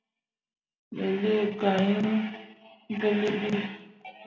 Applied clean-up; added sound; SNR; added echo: none; none; none; reverberation time 0.7 s.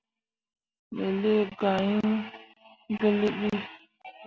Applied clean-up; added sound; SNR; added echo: none; none; none; none.